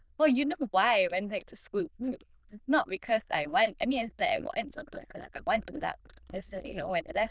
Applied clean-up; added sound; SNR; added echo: neural diffusion model UNIVERSE++.